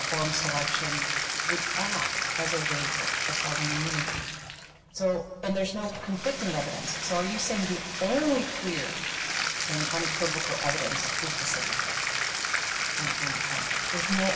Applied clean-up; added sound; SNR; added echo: none; Bathtub (filling or washing); -2 dB; reverberation time 2.1 s.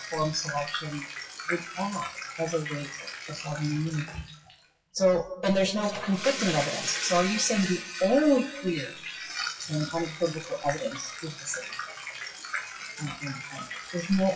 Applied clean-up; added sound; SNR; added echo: classical method WPE with log-MMSE.